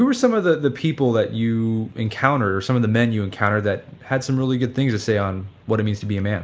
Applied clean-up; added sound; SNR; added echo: none; none; none; none.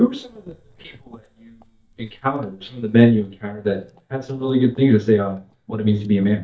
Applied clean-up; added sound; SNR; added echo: neural mask model DeepFilterNet 3.